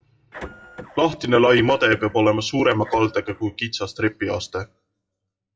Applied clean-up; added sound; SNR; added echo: classical method WPE with log-MMSE.